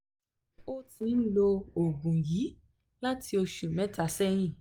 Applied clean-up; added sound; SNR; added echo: none; none; none; none.